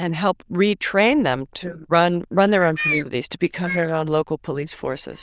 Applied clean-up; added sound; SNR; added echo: neural diffusion model UNIVERSE++.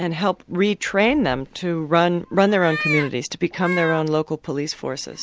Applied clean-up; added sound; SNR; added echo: none; Meow; 11 dB; none.